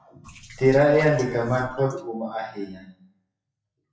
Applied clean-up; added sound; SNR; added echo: classical method WPE with log-MMSE.